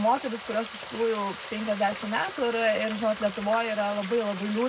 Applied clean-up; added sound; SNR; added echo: none; Frying (food); 10 dB; reverberation time 0.3 s.